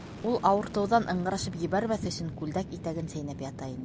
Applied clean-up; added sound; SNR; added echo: none; Fixed-wing aircraft, airplane; 11 dB; none.